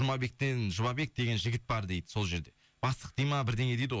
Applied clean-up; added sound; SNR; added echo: none; none; none; none.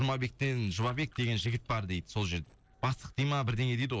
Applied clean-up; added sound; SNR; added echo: neural separator model SepFormer DNS4.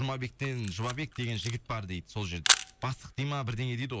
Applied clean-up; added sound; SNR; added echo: none; Camera; 0 dB; none.